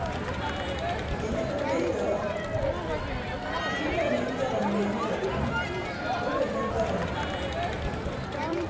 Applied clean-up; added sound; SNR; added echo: none; Crowd; -3 dB; reverberation time 1.1 s.